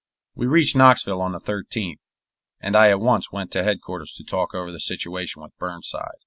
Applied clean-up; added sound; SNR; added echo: none; none; none; none.